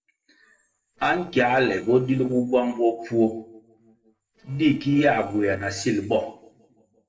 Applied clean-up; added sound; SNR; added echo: neural separator model SepFormer DNS4.